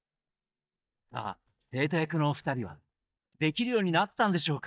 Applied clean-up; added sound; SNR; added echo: neural mask model DeepFilterNet 3.